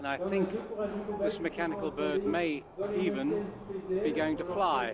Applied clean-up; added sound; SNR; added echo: none; Subway, metro, underground; 16 dB; none.